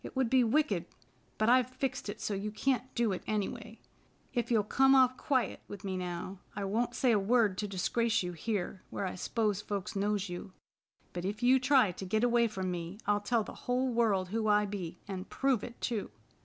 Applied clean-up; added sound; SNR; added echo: none; none; none; none.